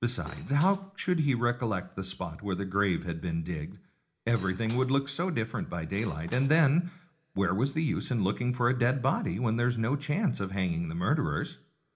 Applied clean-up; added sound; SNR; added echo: none; Cutlery, silverware / Dishes, pots, and pans; 19 dB; reverberation time 0.4 s.